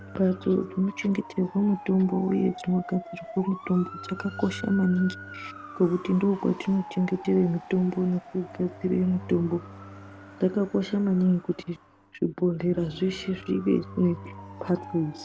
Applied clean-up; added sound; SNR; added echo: none; Bowed string instrument + Motor vehicle (road) / Siren; 16 dB; none.